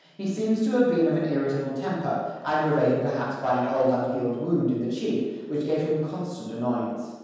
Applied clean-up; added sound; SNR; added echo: none; none; none; reverberation time 1.2 s.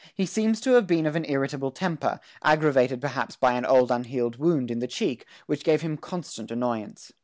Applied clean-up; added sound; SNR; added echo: none; none; none; none.